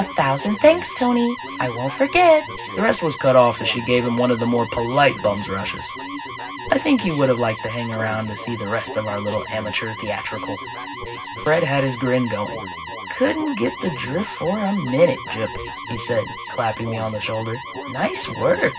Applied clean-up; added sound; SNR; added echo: none; Alarm; 10 dB; reverberation time 0.4 s.